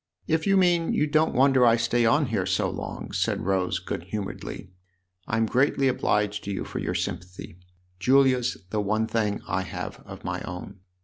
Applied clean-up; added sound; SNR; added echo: none; none; none; none.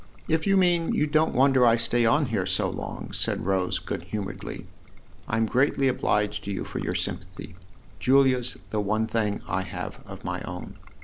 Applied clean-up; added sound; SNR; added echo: none; Trickle, dribble; 12 dB; none.